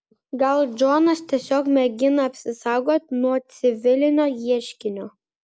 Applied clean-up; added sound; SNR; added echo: none; none; none; none.